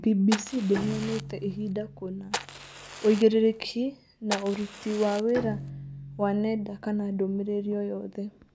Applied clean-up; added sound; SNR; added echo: none; Fire + Bowed string instrument; 12 dB; none.